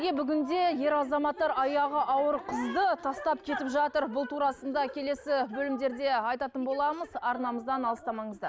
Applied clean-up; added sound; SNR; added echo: none; none; none; none.